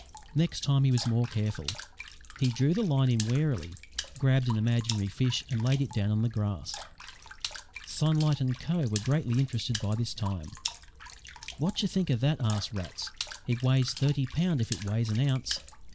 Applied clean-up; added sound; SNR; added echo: none; Water / Splash, splatter; 14 dB; none.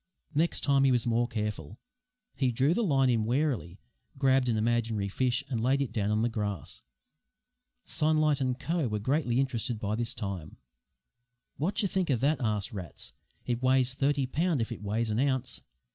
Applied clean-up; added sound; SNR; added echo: none; none; none; none.